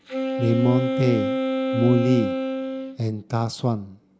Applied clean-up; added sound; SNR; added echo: none; Wind instrument, woodwind instrument; 3 dB; none.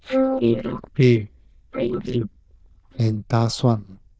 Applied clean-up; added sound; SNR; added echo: neural diffusion model UNIVERSE++.